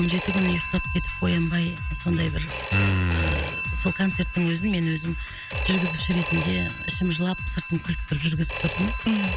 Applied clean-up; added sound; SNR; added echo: none; Telephone; -1 dB; none.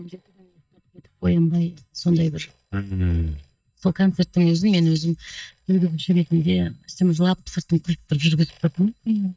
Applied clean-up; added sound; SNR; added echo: neural mask model DeepFilterNet 3.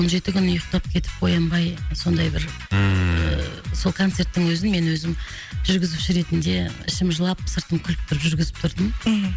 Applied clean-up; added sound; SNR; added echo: none; none; none; none.